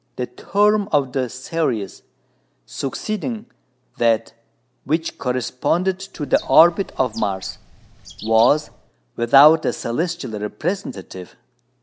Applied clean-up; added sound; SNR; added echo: none; Bird; 18 dB; none.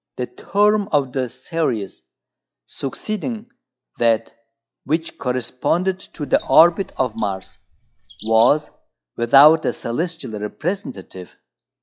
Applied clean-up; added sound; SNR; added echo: classical method log-MMSE.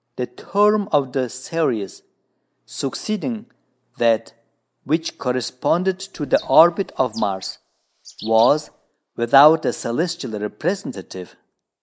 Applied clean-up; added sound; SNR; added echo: neural mask model Resemble Enhance denoiser.